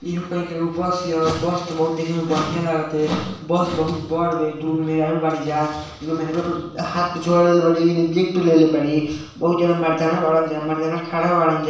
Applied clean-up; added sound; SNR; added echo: none; none; none; reverberation time 0.6 s.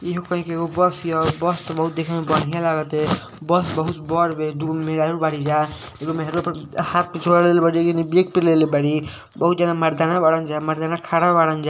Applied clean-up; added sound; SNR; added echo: none; none; none; none.